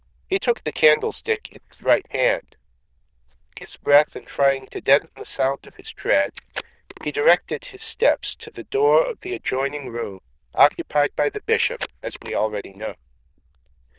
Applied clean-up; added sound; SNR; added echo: neural diffusion model UNIVERSE++.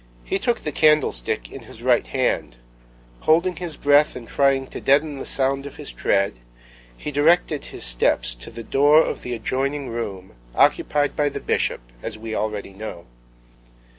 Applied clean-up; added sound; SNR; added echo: none; none; none; none.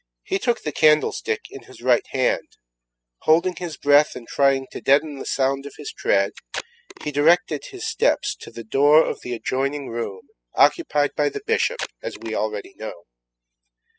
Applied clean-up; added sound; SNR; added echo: classical method spectral subtraction.